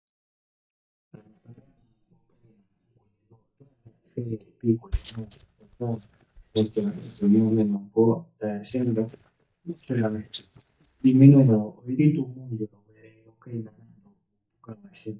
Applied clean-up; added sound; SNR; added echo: neural mask model DeepFilterNet 3.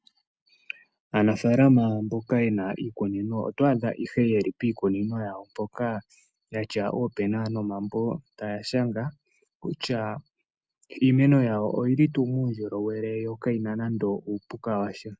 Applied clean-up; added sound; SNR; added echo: none; none; none; none.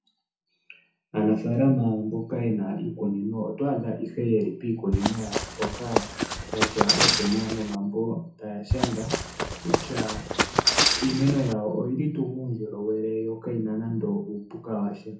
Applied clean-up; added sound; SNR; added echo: none; Run; -2 dB; reverberation time 0.6 s.